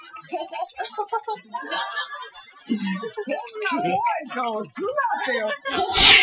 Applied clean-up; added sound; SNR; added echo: classical method Wiener filter.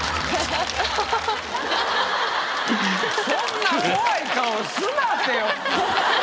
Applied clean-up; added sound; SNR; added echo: none; none; none; none.